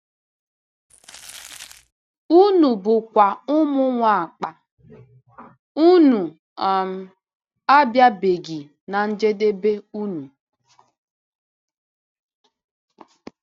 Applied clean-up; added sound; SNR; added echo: neural mask model RNNoise.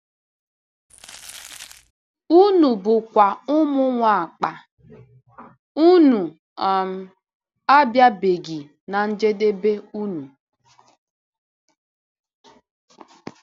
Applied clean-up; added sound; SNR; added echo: none; Crumpling, crinkling; 20 dB; none.